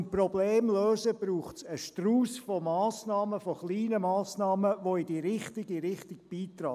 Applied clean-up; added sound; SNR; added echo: none; none; none; none.